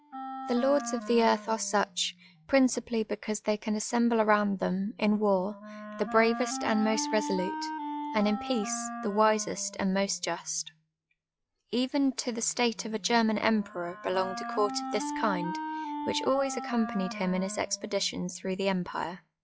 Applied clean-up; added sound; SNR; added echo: classical method log-MMSE.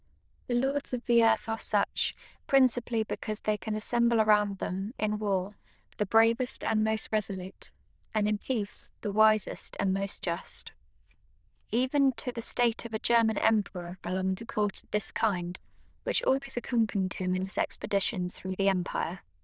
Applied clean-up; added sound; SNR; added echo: neural diffusion model UNIVERSE++.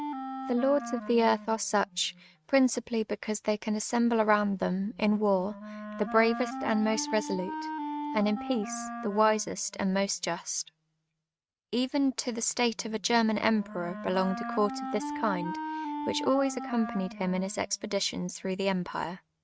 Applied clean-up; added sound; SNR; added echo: neural mask model RNNoise.